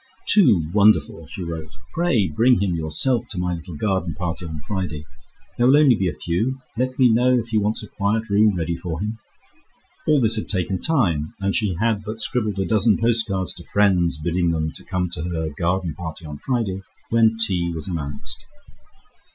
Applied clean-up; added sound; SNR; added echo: classical method Wiener filter.